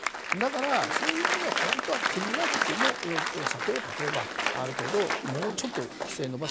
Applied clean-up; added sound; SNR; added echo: none; Applause; -2 dB; none.